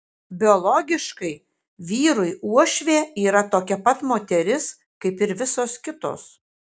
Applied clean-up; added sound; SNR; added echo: none; none; none; none.